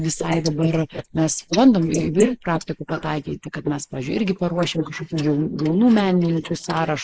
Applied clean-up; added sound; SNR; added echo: neural mask model Resemble Enhance denoiser.